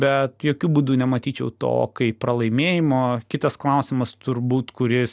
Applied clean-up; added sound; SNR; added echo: none; none; none; none.